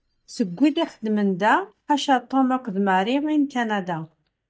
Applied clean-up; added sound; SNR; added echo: neural mask model DeepFilterNet 3.